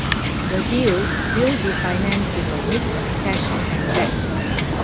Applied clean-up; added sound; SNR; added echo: none; Wind / Boat, Water vehicle; -4 dB; none.